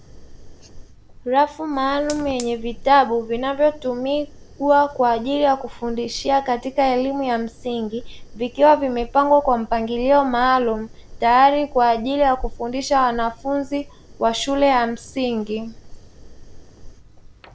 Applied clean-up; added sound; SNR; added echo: none; Fire; 16 dB; none.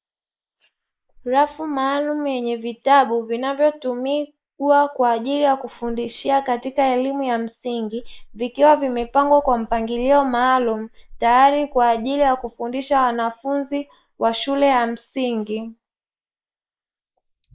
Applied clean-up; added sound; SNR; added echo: neural mask model Resemble Enhance denoiser.